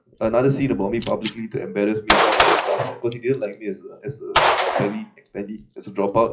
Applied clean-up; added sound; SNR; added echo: classical method WPE with log-MMSE.